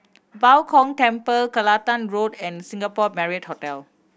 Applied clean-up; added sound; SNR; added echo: none; none; none; none.